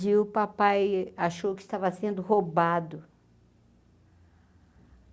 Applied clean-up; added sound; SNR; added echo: none; none; none; none.